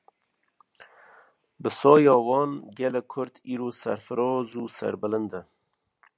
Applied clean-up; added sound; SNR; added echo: none; none; none; none.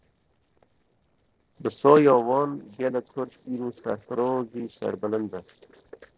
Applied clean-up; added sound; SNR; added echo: neural separator model SepFormer DNS4.